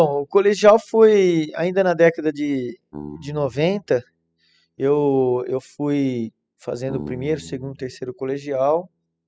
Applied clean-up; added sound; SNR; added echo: classical method spectral subtraction.